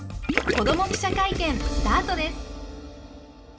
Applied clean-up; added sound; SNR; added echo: none; Gurgling / Liquid; 3 dB; reverberation time 0.4 s.